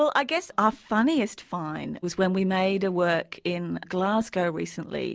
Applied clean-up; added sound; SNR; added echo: none; none; none; none.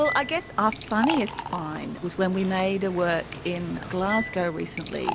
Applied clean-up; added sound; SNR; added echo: none; Liquid; 8 dB; none.